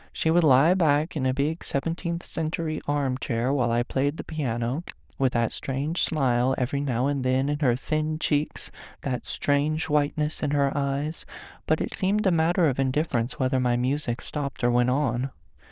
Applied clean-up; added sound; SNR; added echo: neural diffusion model UNIVERSE++.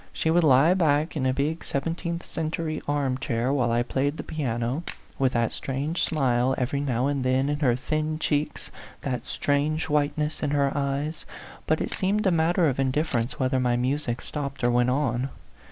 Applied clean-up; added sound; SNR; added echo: none; Camera; 15 dB; none.